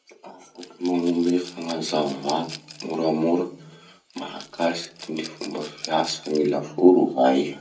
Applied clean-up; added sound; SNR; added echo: none; Rattle / Glass; 18 dB; reverberation time 0.2 s.